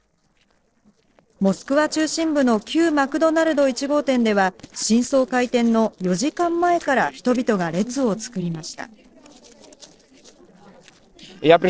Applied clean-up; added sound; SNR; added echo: neural separator model SepFormer DNS4.